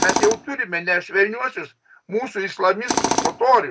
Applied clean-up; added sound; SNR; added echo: none; Tools; 5 dB; none.